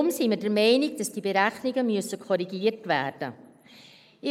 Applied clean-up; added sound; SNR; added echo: neural mask model Resemble Enhance denoiser.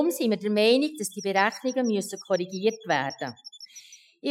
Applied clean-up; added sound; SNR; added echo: classical method Wiener filter.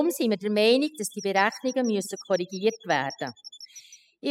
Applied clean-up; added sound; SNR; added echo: classical method spectral subtraction.